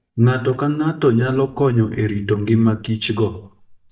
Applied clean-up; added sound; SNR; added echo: neural mask model DeepFilterNet 3.